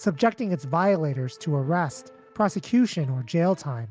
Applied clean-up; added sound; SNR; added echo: none; none; none; none.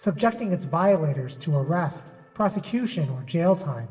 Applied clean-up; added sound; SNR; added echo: none; none; none; reverberation time 0.8 s.